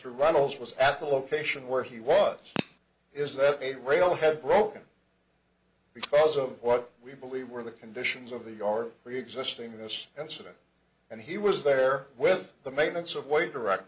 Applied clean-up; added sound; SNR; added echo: none; Crack / Crackle; 7 dB; none.